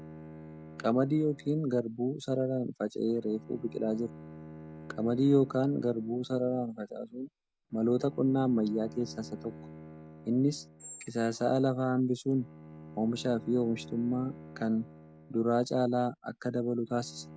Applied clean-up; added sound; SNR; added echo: none; Bowed string instrument + Squeak; 18 dB; none.